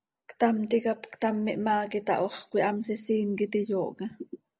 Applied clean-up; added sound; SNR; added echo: none; none; none; none.